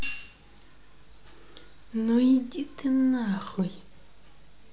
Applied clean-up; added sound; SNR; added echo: none; Hi-hat; 14 dB; none.